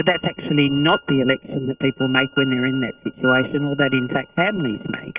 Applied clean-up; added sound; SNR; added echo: neural mask model RNNoise.